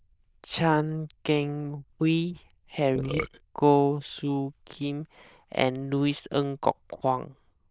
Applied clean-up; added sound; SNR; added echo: neural diffusion model UNIVERSE++.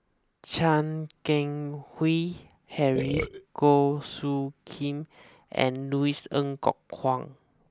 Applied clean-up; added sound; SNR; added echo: neural mask model Resemble Enhance denoiser.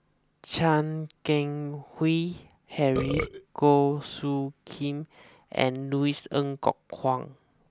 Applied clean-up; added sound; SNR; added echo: none; Burping, eructation; 3 dB; none.